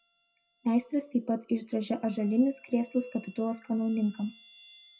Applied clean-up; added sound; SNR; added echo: classical method WPE with log-MMSE.